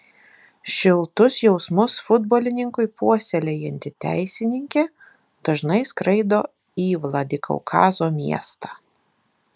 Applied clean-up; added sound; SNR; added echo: none; none; none; none.